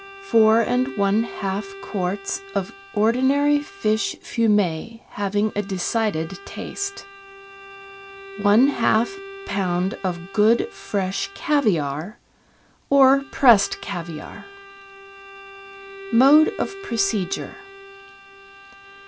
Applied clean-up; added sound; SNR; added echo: none; Bowed string instrument; 17 dB; none.